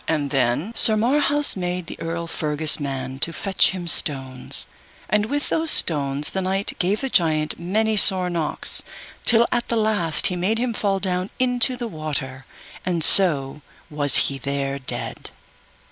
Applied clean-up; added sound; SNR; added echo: none; none; none; none.